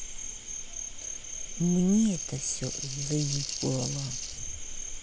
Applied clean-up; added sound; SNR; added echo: none; Rattle (instrument) + Cricket; 5 dB; none.